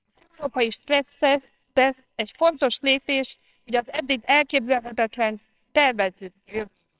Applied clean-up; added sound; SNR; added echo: neural separator model SepFormer WHAMR!.